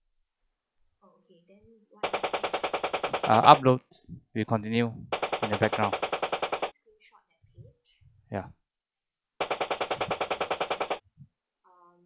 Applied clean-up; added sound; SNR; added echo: none; Gunshot, gunfire; 0 dB; none.